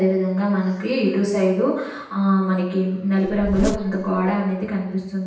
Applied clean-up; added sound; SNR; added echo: none; Zipper (clothing); 8 dB; reverberation time 0.9 s.